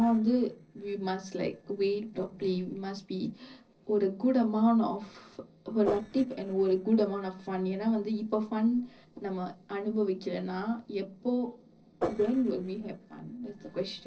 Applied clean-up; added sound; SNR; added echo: neural separator model SepFormer DNS4.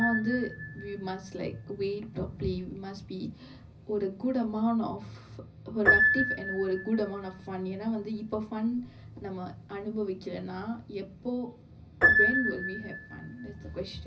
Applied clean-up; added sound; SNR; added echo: none; Piano; 0 dB; reverberation time 0.4 s.